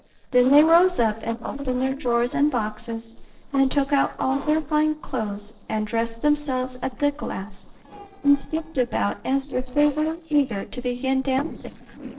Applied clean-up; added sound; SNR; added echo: neural separator model SepFormer DNS4.